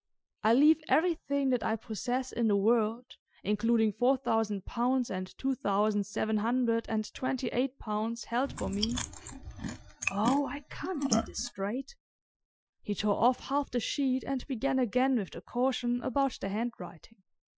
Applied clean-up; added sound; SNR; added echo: classical method Wiener filter.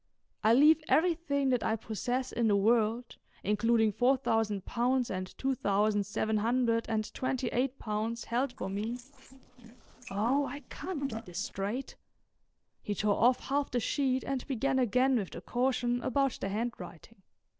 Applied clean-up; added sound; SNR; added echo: neural separator model SepFormer DNS4.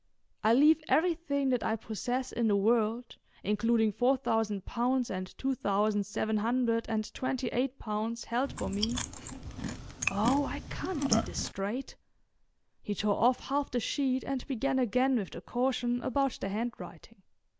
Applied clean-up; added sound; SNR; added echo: none; Chewing, mastication; 4 dB; none.